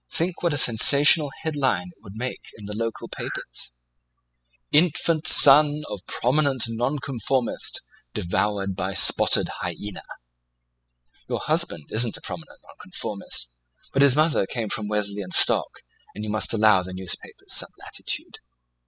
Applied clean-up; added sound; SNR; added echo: classical method spectral subtraction.